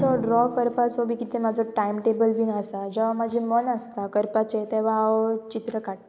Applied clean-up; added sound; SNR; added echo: none; Drum; 16 dB; none.